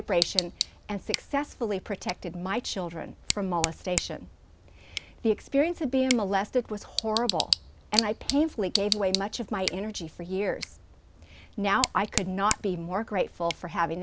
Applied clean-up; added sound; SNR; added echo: none; Tick / Bicycle; 6 dB; none.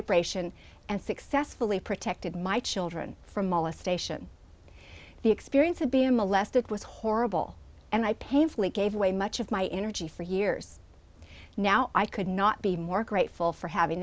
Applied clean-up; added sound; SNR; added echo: none; none; none; none.